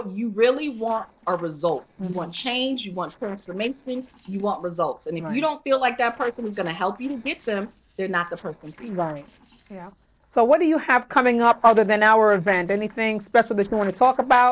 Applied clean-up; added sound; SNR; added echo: neural separator model SepFormer DNS4.